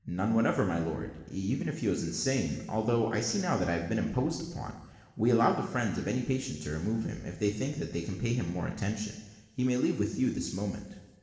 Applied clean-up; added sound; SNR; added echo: none; none; none; reverberation time 1.4 s.